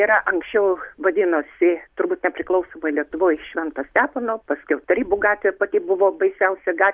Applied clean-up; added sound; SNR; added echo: none; none; none; none.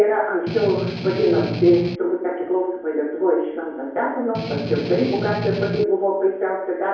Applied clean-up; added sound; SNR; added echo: none; Strum; 6 dB; reverberation time 0.9 s.